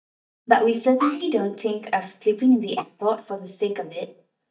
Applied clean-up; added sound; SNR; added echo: neural mask model DeepFilterNet 3.